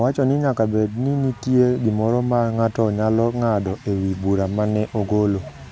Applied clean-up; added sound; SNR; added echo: none; none; none; none.